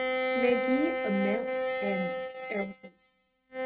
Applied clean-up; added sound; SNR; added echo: neural mask model RNNoise.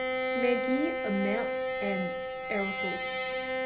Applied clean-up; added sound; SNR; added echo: none; Bowed string instrument; -2 dB; none.